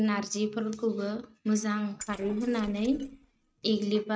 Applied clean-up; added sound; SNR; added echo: neural mask model RNNoise.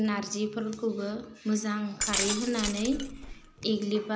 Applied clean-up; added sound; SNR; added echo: none; Glass; 3 dB; none.